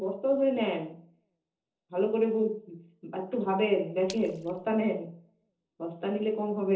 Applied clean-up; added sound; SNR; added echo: neural separator model SepFormer DNS4.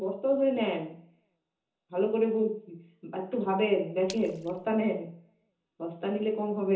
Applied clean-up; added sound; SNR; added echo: none; Splash, splatter; 19 dB; reverberation time 0.6 s.